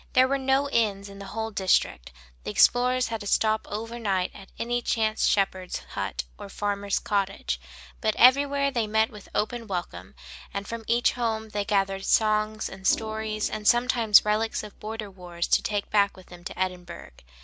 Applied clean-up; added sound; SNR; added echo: none; Organ; 20 dB; none.